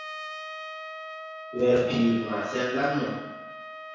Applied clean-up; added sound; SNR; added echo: none; Trumpet; 11 dB; reverberation time 1.0 s.